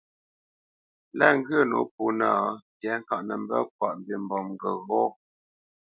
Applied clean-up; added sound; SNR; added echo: none; none; none; none.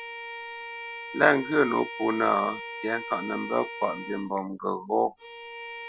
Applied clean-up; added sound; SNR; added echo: none; Bowed string instrument; 11 dB; none.